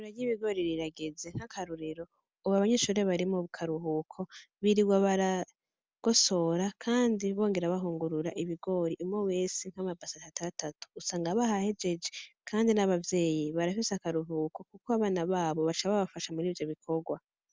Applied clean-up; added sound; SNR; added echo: none; none; none; none.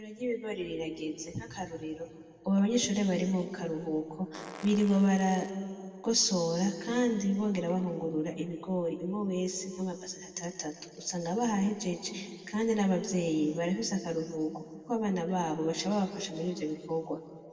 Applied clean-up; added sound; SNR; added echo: none; Fart; 18 dB; reverberation time 2.0 s.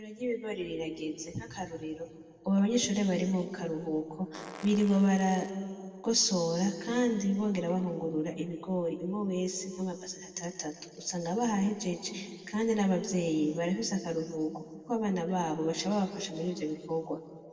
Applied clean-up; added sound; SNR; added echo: neural separator model SepFormer DNS4.